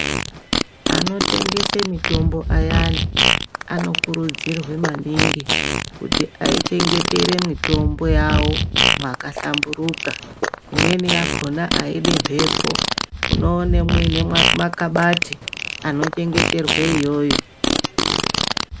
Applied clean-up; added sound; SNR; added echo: none; Fart; -2 dB; none.